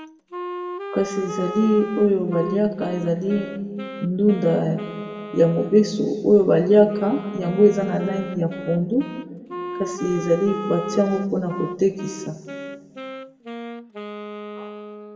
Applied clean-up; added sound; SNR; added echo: none; Wind instrument, woodwind instrument; 12 dB; reverberation time 1.7 s.